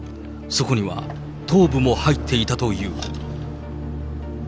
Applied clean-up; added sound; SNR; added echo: none; Squeak; 18 dB; none.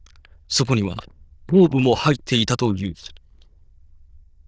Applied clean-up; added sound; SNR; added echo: neural diffusion model UNIVERSE++.